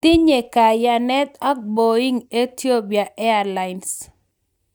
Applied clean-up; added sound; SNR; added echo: neural mask model DeepFilterNet 3.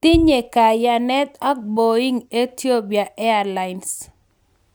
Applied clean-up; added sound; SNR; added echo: none; Bass drum; 14 dB; none.